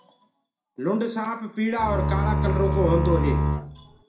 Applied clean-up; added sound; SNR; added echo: none; Bowed string instrument; -3 dB; reverberation time 0.4 s.